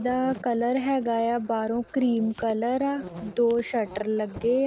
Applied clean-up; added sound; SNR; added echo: none; Insect; 19 dB; none.